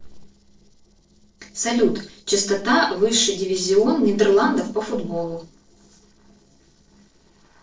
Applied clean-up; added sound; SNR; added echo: neural separator model SepFormer DNS4.